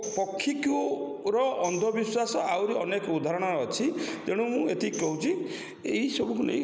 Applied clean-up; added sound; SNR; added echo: none; Tambourine; 20 dB; none.